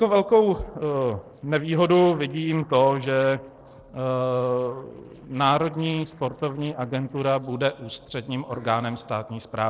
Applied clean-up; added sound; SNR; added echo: neural separator model SepFormer DNS4.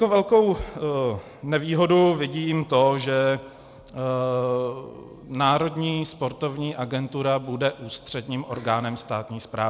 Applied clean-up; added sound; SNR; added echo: none; none; none; none.